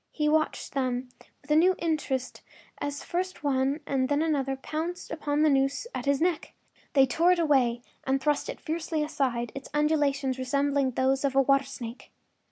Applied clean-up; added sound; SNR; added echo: none; none; none; none.